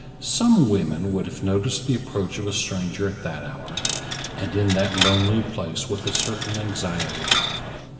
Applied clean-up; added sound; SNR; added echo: none; Coin (dropping); 3 dB; reverberation time 2.2 s.